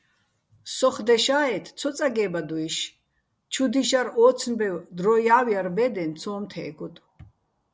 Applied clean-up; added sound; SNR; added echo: none; none; none; none.